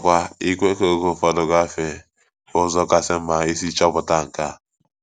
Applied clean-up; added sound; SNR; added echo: none; none; none; none.